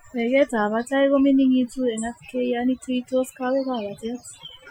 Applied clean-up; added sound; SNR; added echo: classical method Wiener filter.